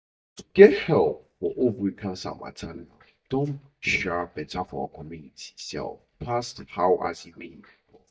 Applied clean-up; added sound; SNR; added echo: neural mask model DeepFilterNet 3.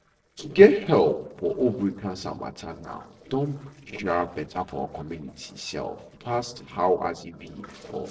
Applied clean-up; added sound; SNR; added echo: neural separator model SepFormer DNS4.